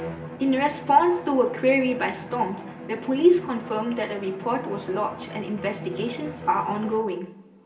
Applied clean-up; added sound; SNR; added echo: none; Bowed string instrument; 13 dB; reverberation time 0.8 s.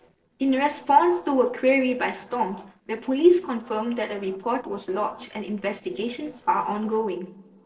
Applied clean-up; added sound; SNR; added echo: neural separator model SepFormer DNS4.